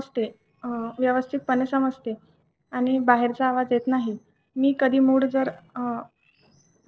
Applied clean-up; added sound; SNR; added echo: neural separator model SepFormer DNS4.